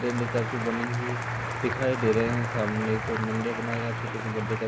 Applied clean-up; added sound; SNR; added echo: none; Applause; 5 dB; none.